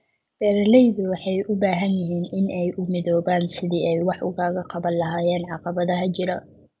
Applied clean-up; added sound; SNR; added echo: none; none; none; none.